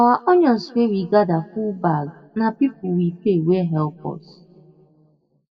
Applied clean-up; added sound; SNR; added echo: none; none; none; reverberation time 1.7 s.